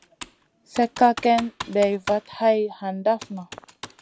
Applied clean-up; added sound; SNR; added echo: none; Computer keyboard; 16 dB; none.